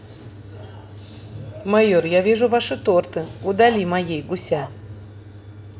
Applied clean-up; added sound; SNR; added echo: none; Bark; 16 dB; none.